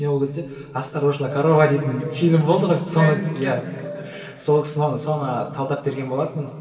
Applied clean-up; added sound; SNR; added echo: none; Piano; 16 dB; reverberation time 2.9 s.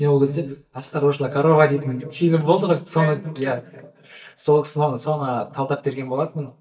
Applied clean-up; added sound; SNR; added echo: neural mask model DeepFilterNet 3.